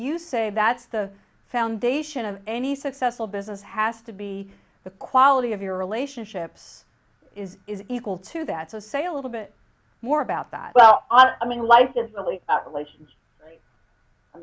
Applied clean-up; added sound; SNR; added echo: none; none; none; none.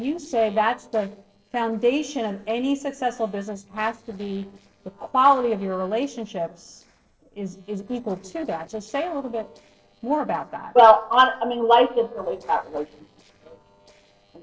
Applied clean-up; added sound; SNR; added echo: neural separator model SepFormer DNS4.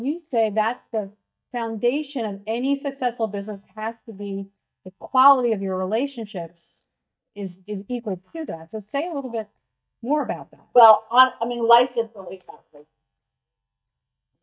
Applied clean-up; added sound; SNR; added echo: neural mask model DeepFilterNet 3.